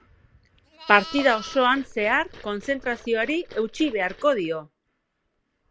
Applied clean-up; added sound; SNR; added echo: none; Livestock, farm animals, working animals + Liquid; 18 dB; none.